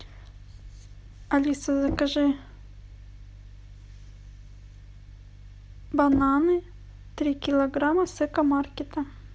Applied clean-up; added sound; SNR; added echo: none; Knock; 13 dB; none.